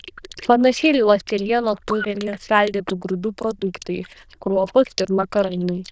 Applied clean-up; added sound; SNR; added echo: neural diffusion model UNIVERSE++.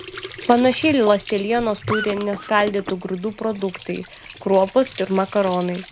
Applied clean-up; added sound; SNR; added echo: none; Squeak / Trickle, dribble / Sink (filling or washing); 13 dB; none.